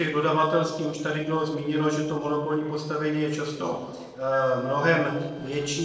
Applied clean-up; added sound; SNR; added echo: neural separator model SepFormer DNS4.